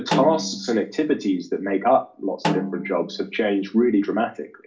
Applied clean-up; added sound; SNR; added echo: none; Snare drum; 8 dB; reverberation time 0.2 s.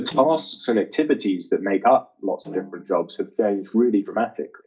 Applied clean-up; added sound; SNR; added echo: neural mask model DeepFilterNet 3.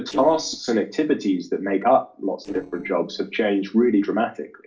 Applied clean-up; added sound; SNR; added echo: neural separator model SepFormer DNS4.